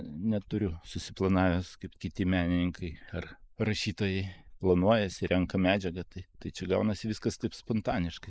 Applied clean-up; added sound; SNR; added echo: neural mask model Resemble Enhance denoiser.